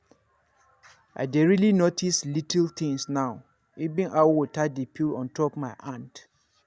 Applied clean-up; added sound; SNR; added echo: none; none; none; none.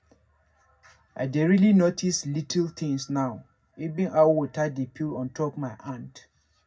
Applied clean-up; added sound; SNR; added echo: none; none; none; reverberation time 0.4 s.